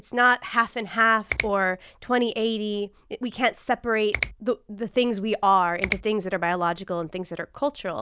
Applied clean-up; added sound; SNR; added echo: none; Finger snapping; 8 dB; none.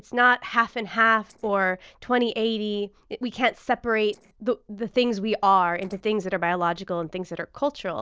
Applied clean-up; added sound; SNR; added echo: neural separator model SepFormer DNS4.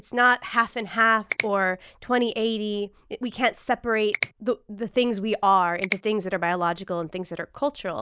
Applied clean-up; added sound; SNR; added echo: neural mask model Resemble Enhance denoiser.